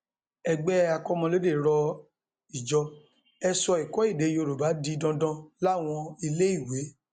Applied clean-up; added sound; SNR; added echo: none; none; none; none.